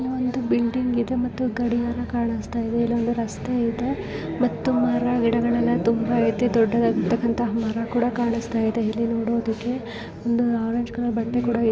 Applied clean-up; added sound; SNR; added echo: none; none; none; none.